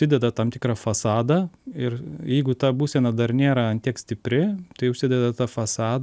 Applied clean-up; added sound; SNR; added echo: none; none; none; none.